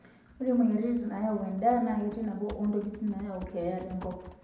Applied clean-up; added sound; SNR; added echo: none; Typing; 19 dB; reverberation time 0.7 s.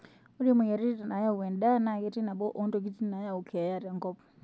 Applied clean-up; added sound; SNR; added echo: none; none; none; none.